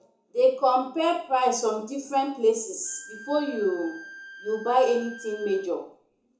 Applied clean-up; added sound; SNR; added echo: none; Bowed string instrument; 18 dB; reverberation time 0.7 s.